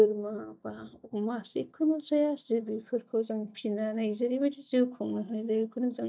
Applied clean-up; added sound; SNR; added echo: neural mask model DeepFilterNet 3.